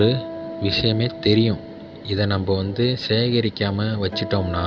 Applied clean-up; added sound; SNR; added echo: none; Acoustic guitar; 14 dB; none.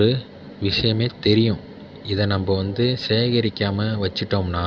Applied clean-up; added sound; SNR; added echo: none; none; none; none.